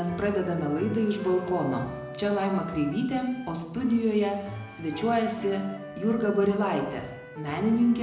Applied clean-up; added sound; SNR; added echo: none; Wind instrument, woodwind instrument; 16 dB; reverberation time 0.9 s.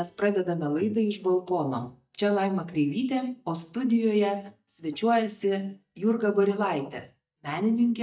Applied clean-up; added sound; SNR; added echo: neural mask model DeepFilterNet 3.